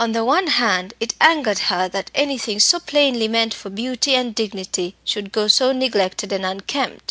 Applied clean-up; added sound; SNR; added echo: none; none; none; none.